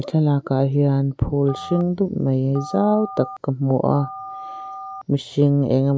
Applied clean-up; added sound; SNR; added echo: none; Telephone; 15 dB; none.